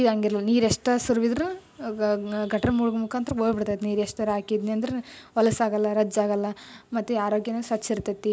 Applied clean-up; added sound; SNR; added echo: none; none; none; none.